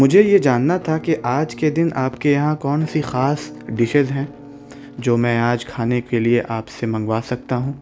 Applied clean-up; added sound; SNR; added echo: none; Musical instrument; 19 dB; none.